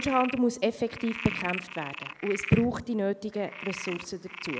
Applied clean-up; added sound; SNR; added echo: none; Frog; 10 dB; none.